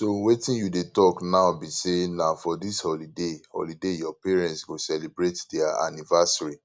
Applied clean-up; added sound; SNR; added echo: none; none; none; none.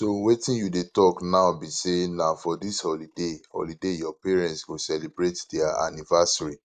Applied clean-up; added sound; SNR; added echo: neural mask model Resemble Enhance denoiser.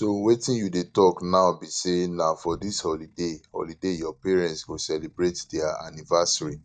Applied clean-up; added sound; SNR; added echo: neural mask model DeepFilterNet 3.